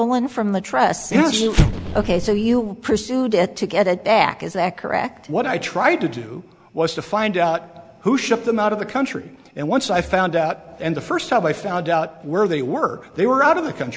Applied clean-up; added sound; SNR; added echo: none; Explosion; 2 dB; none.